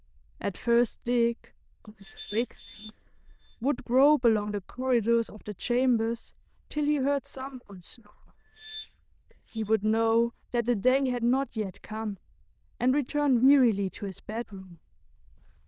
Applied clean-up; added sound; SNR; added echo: neural diffusion model UNIVERSE++.